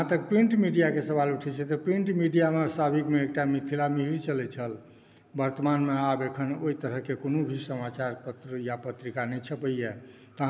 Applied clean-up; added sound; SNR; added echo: none; none; none; none.